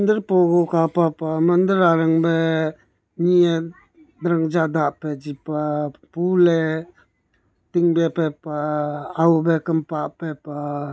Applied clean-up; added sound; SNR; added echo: none; none; none; none.